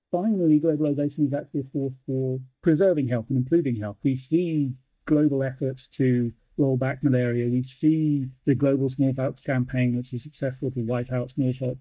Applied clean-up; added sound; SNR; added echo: neural mask model DeepFilterNet 3.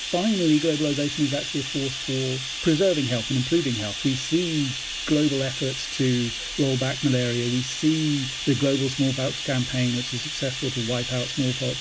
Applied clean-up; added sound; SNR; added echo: none; Bathtub (filling or washing); 7 dB; none.